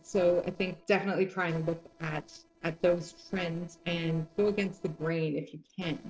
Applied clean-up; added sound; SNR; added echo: neural separator model SepFormer DNS4.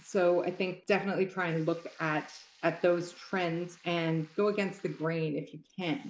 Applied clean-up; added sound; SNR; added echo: neural mask model Resemble Enhance denoiser.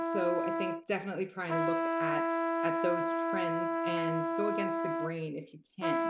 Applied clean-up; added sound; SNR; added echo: none; Trumpet; -4 dB; none.